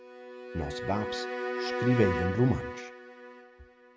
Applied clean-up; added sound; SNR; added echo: none; Bowed string instrument; 4 dB; none.